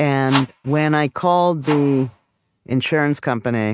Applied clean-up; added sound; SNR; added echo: neural mask model RNNoise.